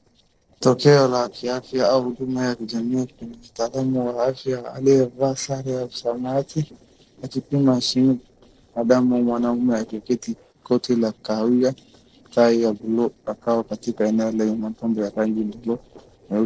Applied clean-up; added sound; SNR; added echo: neural separator model SepFormer DNS4.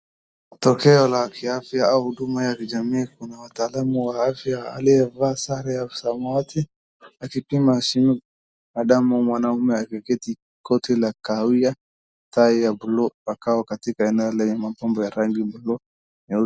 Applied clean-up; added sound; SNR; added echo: none; none; none; none.